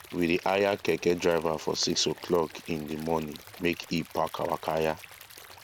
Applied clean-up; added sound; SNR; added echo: none; Stream / Liquid; 19 dB; none.